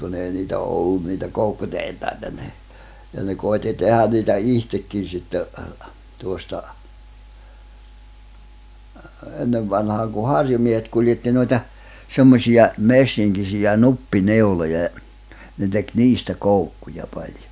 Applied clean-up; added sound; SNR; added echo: none; none; none; none.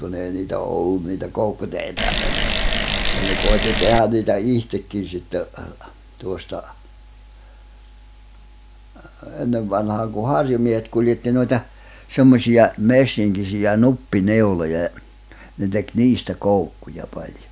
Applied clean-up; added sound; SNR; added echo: none; Bicycle; -1 dB; none.